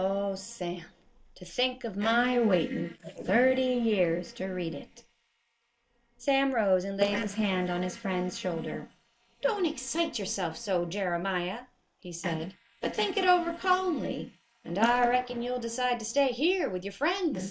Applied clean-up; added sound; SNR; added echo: neural mask model Resemble Enhance denoiser.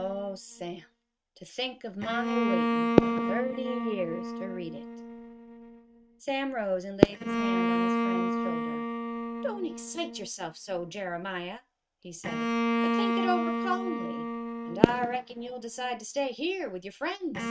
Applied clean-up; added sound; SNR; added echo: neural mask model RNNoise.